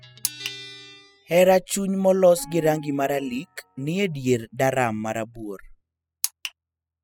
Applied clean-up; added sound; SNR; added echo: classical method spectral subtraction.